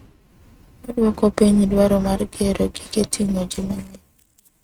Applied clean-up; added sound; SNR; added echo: neural mask model RNNoise.